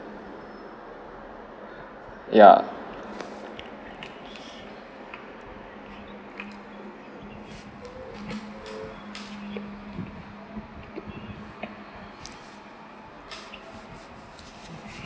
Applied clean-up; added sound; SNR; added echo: none; none; none; none.